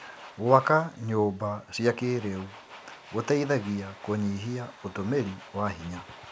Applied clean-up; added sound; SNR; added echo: none; Domestic sounds, home sounds; 19 dB; none.